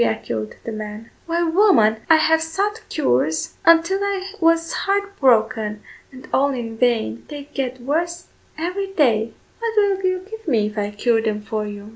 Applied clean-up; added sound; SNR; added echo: none; none; none; none.